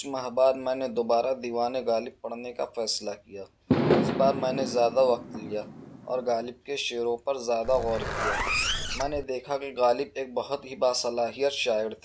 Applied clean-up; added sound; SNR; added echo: none; Fireworks + Zipper (clothing); 2 dB; none.